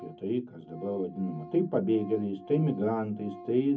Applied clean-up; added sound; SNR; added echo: none; Organ; 18 dB; reverberation time 0.3 s.